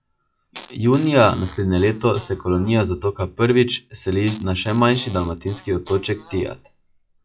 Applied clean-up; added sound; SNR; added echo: classical method log-MMSE.